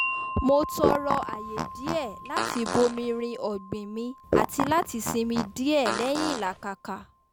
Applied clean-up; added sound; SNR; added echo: none; Wind chime + Fart; 3 dB; none.